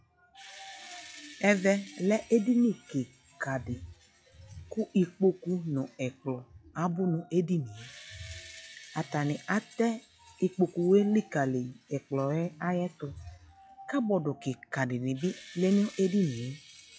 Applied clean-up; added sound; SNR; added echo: classical method log-MMSE.